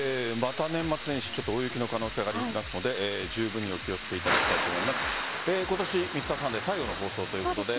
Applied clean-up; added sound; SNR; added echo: none; Thunder / Rain; 3 dB; none.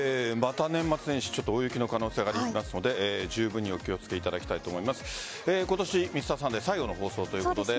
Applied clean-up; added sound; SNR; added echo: none; none; none; none.